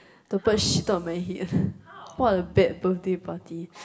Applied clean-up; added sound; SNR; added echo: none; Bowed string instrument; 19 dB; reverberation time 0.9 s.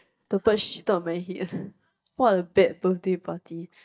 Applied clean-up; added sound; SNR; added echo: neural mask model DeepFilterNet 3.